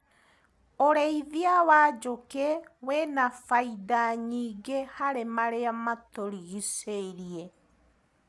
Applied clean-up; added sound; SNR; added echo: none; none; none; none.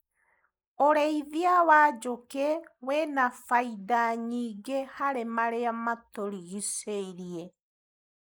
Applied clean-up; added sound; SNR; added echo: neural mask model Resemble Enhance denoiser.